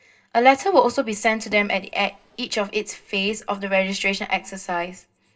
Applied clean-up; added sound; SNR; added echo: neural separator model SepFormer DNS4.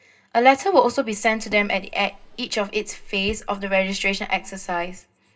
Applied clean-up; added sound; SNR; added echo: none; Drawer open or close; 17 dB; reverberation time 0.2 s.